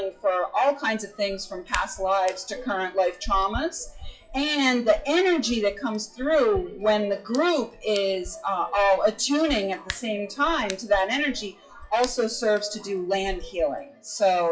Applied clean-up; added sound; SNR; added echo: classical method WPE with log-MMSE.